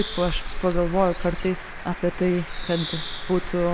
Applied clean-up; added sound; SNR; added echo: none; Bird; 5 dB; none.